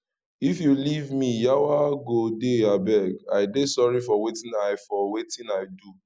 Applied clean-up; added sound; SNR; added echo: none; none; none; none.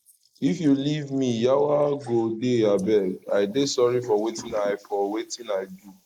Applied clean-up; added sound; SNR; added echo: neural mask model Resemble Enhance denoiser.